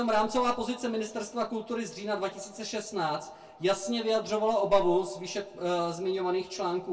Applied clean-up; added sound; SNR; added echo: none; none; none; reverberation time 0.1 s.